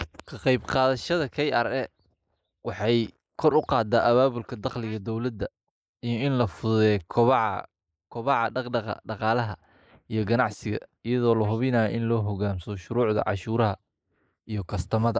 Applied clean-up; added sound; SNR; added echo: neural mask model Resemble Enhance denoiser.